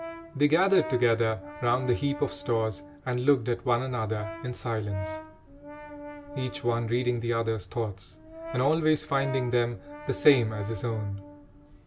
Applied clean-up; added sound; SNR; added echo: none; Brass instrument; 14 dB; none.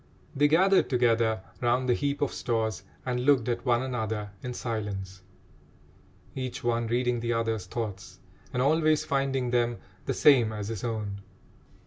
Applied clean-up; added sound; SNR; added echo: none; none; none; none.